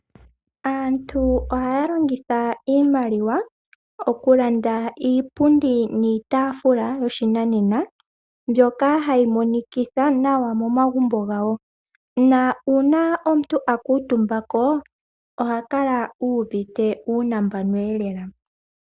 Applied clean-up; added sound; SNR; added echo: none; none; none; none.